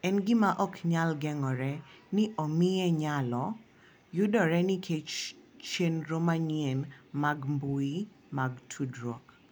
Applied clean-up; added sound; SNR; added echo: none; none; none; none.